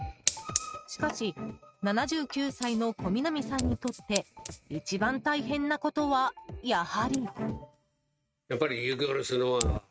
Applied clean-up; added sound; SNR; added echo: neural mask model RNNoise.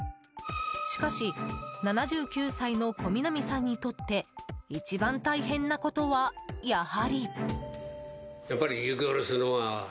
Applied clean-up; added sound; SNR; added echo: none; none; none; none.